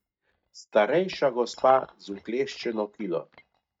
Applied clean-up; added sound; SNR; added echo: neural mask model DeepFilterNet 3.